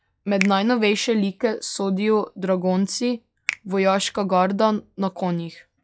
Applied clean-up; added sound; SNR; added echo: classical method log-MMSE.